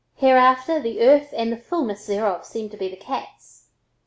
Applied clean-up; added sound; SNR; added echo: none; none; none; none.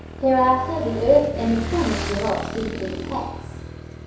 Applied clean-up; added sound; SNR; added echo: none; Motorcycle / Engine; 8 dB; reverberation time 0.7 s.